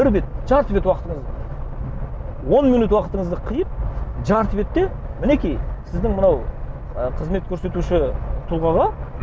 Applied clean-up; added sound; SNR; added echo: none; none; none; none.